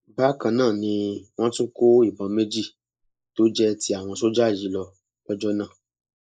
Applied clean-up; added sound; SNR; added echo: neural mask model Resemble Enhance denoiser.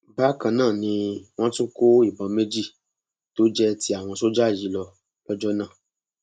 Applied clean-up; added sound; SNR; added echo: none; none; none; none.